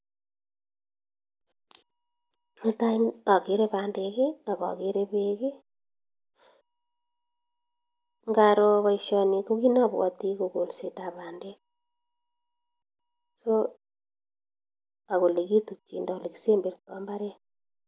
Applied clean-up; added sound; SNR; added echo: none; none; none; none.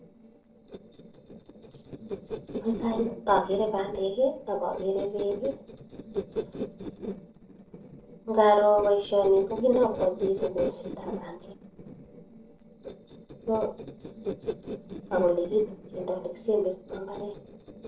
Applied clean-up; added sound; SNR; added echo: neural separator model SepFormer DNS4.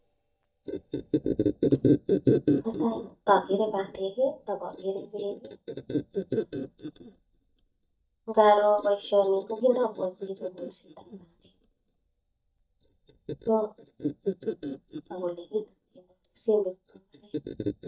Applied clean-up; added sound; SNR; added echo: neural mask model DeepFilterNet 3.